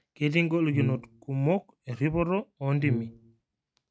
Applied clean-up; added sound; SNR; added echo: neural mask model RNNoise.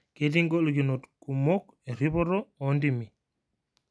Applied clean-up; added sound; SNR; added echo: none; none; none; none.